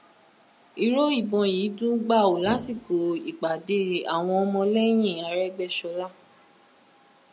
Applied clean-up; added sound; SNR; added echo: none; Brass instrument; 13 dB; none.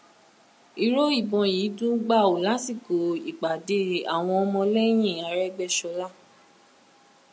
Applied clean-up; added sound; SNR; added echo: none; none; none; none.